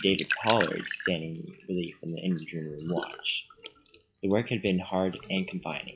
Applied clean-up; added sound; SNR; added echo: classical method WPE with log-MMSE.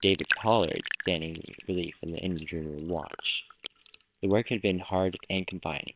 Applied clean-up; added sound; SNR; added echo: neural separator model SepFormer WHAMR!.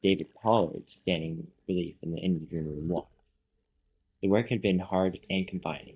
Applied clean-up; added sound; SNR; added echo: neural mask model DeepFilterNet 3.